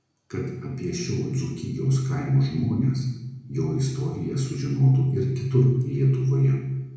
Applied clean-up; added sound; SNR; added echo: none; none; none; reverberation time 0.9 s.